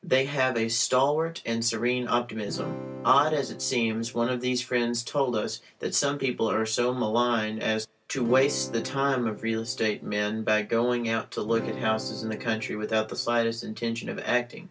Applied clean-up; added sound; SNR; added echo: none; Acoustic guitar / Strum; 12 dB; none.